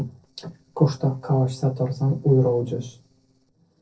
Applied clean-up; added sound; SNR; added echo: neural separator model SepFormer DNS4.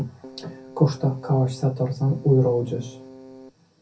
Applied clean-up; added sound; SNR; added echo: none; Keyboard (musical); 19 dB; reverberation time 0.3 s.